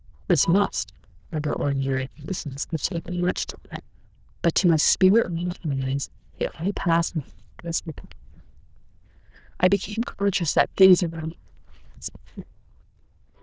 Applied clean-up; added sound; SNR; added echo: neural diffusion model UNIVERSE++.